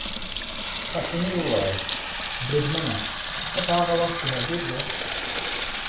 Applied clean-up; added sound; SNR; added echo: none; Sink (filling or washing) / Water tap, faucet; -2 dB; reverberation time 0.7 s.